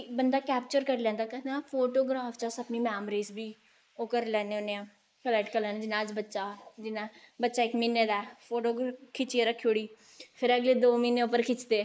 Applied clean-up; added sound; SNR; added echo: neural mask model Resemble Enhance denoiser.